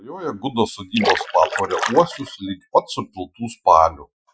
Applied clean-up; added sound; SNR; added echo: classical method Wiener filter.